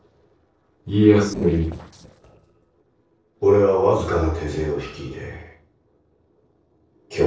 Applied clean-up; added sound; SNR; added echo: neural separator model SepFormer DNS4.